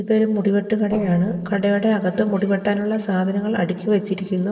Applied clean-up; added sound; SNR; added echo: neural separator model SepFormer DNS4.